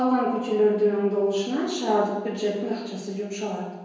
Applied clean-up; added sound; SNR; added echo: none; none; none; reverberation time 1.2 s.